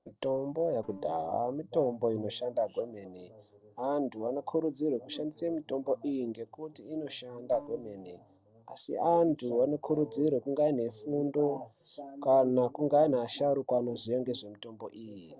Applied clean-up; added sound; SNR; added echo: neural separator model SepFormer DNS4.